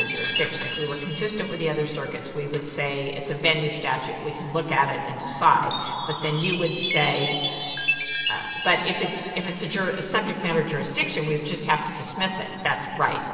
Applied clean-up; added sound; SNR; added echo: none; Chime; 6 dB; reverberation time 2.8 s.